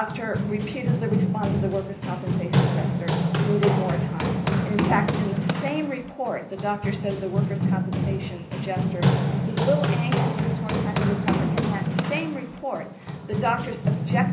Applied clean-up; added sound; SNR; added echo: none; Run; -5 dB; reverberation time 0.5 s.